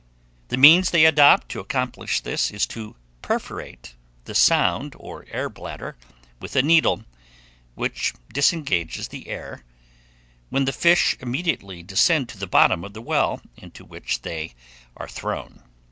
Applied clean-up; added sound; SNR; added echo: none; none; none; none.